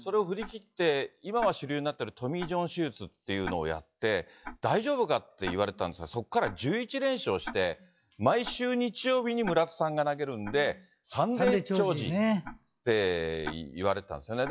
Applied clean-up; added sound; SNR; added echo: classical method log-MMSE.